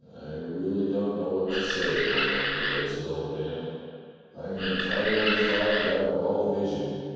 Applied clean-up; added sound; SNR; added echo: none; Animal; 1 dB; reverberation time 2.2 s.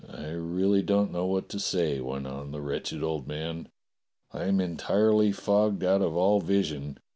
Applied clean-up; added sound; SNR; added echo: none; none; none; none.